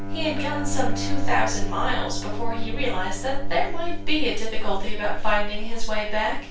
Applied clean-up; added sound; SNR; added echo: none; Bowed string instrument; 14 dB; reverberation time 0.3 s.